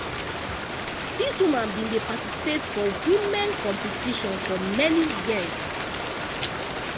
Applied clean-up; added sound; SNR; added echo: none; Rain; 3 dB; none.